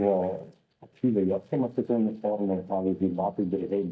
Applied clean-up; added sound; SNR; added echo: neural mask model DeepFilterNet 3.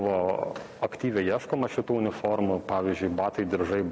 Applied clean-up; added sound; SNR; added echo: none; none; none; none.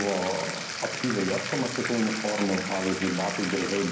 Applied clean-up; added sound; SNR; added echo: none; Bathtub (filling or washing); 5 dB; reverberation time 0.6 s.